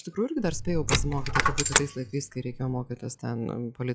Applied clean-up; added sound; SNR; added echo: classical method log-MMSE.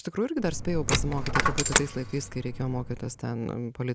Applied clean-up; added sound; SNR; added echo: none; Coin (dropping); -2 dB; none.